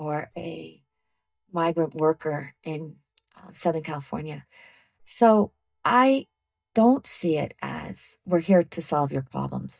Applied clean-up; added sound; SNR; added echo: neural mask model DeepFilterNet 3.